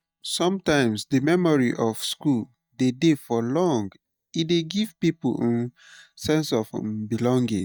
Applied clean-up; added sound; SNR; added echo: neural mask model DeepFilterNet 3.